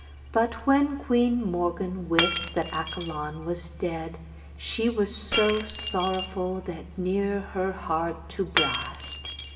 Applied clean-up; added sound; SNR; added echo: none; Shatter; 3 dB; reverberation time 1.6 s.